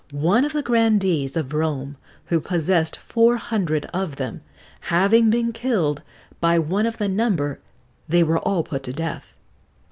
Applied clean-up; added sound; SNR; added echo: none; none; none; none.